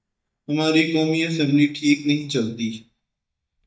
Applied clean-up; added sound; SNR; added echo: neural mask model DeepFilterNet 3.